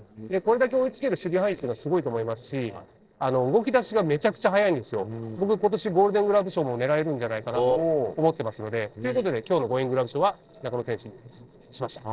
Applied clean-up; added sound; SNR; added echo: neural separator model SepFormer DNS4.